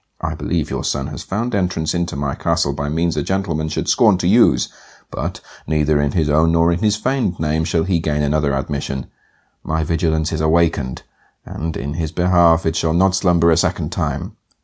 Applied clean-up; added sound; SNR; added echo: none; none; none; none.